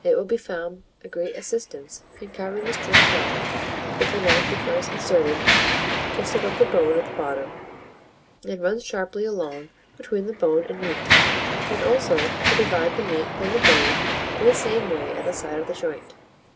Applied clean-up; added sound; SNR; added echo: none; Mechanisms; 0 dB; reverberation time 0.3 s.